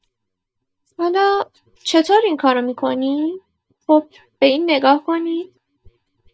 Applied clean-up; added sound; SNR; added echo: neural mask model DeepFilterNet 3.